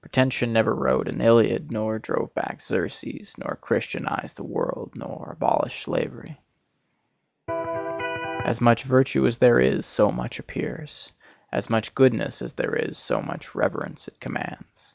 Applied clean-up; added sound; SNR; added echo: none; Electric guitar; 4 dB; none.